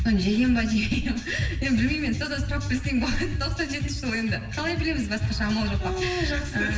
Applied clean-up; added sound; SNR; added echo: none; none; none; reverberation time 1.0 s.